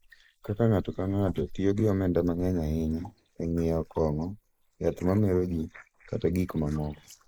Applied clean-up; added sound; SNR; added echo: neural mask model Resemble Enhance denoiser.